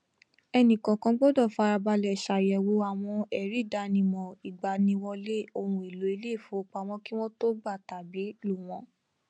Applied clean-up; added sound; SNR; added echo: none; none; none; none.